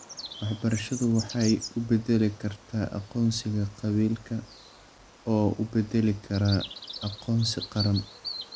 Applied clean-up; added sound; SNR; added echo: none; Bird vocalization, bird call, bird song; 14 dB; none.